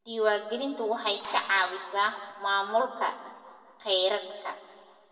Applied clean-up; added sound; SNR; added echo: none; Drill; 15 dB; reverberation time 1.6 s.